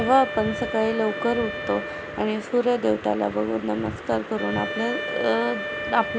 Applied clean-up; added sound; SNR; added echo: none; Wind instrument, woodwind instrument; 9 dB; none.